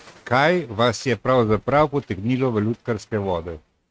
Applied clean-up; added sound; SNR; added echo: neural mask model RNNoise.